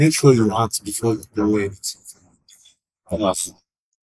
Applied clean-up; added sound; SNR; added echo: neural mask model Resemble Enhance denoiser.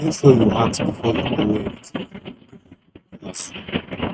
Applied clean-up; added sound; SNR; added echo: neural mask model RNNoise.